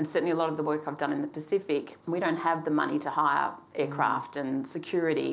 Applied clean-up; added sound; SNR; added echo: none; none; none; none.